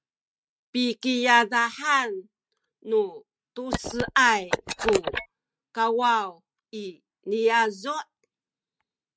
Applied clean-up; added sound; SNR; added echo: neural mask model RNNoise.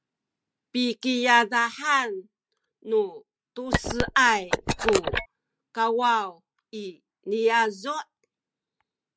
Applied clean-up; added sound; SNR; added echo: none; Telephone; 1 dB; none.